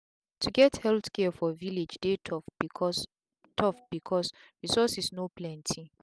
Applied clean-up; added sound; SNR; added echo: none; none; none; none.